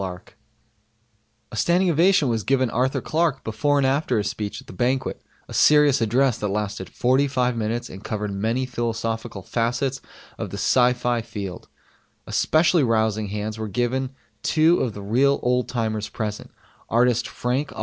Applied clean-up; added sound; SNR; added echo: none; none; none; none.